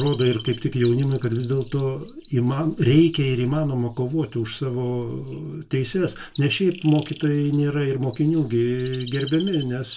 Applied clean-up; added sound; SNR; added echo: none; Chirp, tweet; 16 dB; reverberation time 0.2 s.